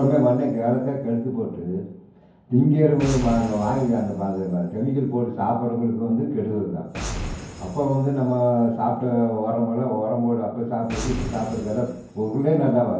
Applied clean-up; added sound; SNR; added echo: none; Boom; 15 dB; reverberation time 0.9 s.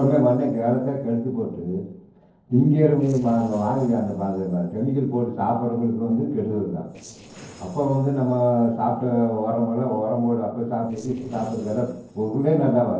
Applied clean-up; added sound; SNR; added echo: neural separator model SepFormer DNS4.